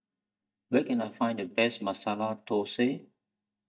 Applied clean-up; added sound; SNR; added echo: neural mask model DeepFilterNet 3.